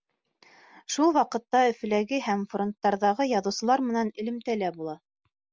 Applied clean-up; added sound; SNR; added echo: none; none; none; none.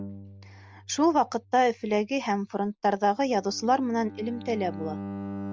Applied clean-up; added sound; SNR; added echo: none; Bowed string instrument; 14 dB; none.